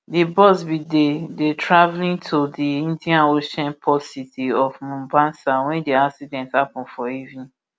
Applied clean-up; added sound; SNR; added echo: none; none; none; none.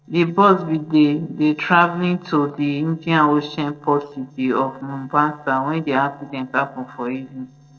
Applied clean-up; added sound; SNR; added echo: neural separator model SepFormer DNS4.